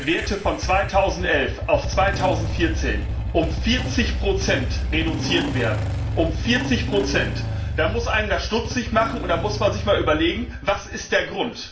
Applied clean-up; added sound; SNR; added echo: none; Engine starting / Motorcycle; 3 dB; reverberation time 0.4 s.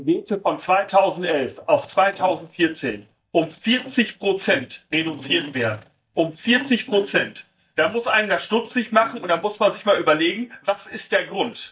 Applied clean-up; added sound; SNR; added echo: neural mask model DeepFilterNet 3.